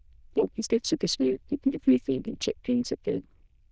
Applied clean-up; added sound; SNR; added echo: neural diffusion model UNIVERSE++.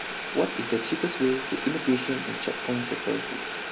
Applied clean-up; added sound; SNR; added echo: none; Boiling; 4 dB; none.